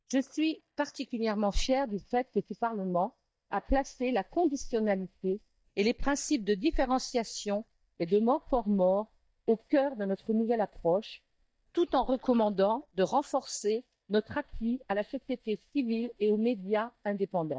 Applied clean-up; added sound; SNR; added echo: neural mask model DeepFilterNet 3.